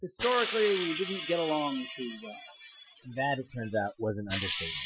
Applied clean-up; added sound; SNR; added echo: classical method Wiener filter.